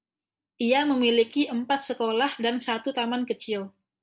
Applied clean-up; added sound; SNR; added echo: none; none; none; none.